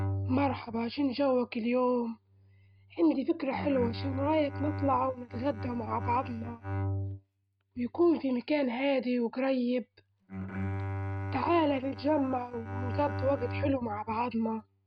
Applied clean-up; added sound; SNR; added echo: neural mask model RNNoise.